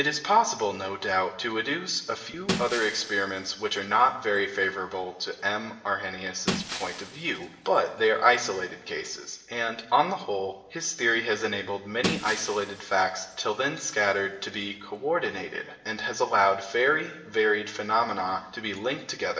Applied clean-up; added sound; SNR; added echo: none; Shatter; 11 dB; reverberation time 0.9 s.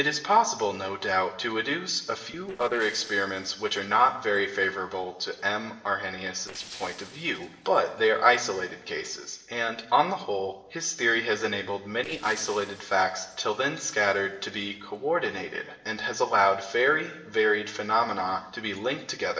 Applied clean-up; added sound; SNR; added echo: neural separator model SepFormer DNS4.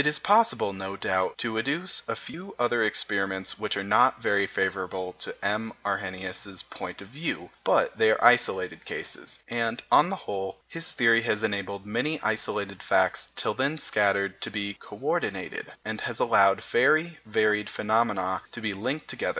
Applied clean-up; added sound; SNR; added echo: none; none; none; none.